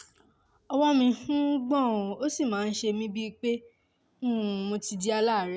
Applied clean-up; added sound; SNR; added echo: none; none; none; none.